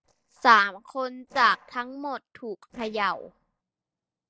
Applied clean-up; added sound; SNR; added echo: neural separator model SepFormer DNS4.